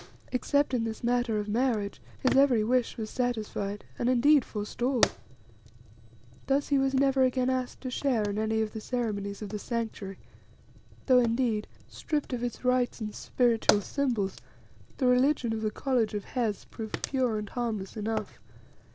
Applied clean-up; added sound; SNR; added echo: none; Fire; 13 dB; none.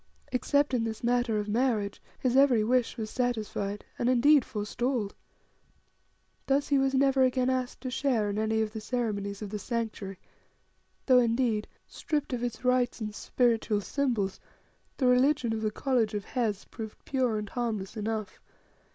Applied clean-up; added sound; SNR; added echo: none; none; none; none.